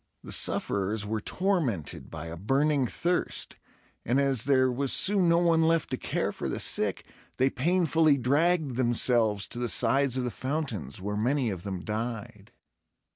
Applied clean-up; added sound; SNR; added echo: none; none; none; none.